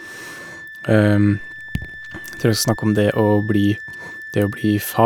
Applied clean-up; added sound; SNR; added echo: none; Raindrop / Drip + Wind instrument, woodwind instrument; 14 dB; none.